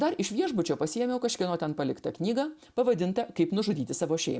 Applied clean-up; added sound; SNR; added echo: none; none; none; none.